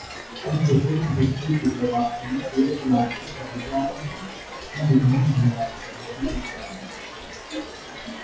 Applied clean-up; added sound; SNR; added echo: classical method WPE with log-MMSE.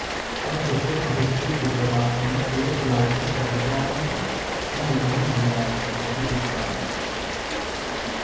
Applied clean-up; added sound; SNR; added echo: none; Rain; 2 dB; reverberation time 1.3 s.